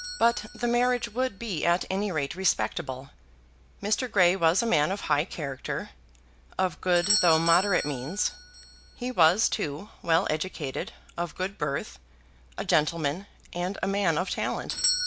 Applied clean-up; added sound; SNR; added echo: none; Doorbell; 10 dB; none.